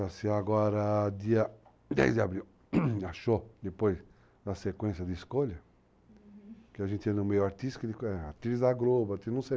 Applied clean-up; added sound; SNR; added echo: none; none; none; none.